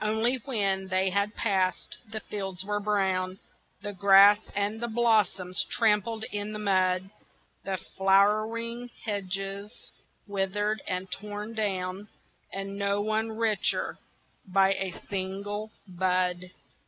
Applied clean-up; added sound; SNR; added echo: none; none; none; none.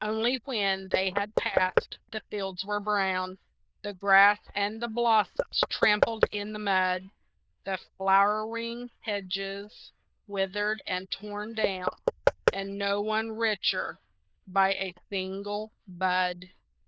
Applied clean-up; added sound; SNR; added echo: neural diffusion model UNIVERSE++.